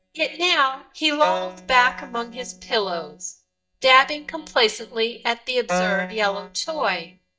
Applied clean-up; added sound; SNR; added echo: neural mask model DeepFilterNet 3.